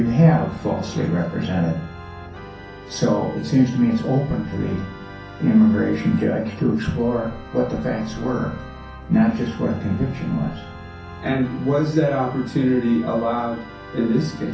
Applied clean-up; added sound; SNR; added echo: none; Organ; 16 dB; reverberation time 0.6 s.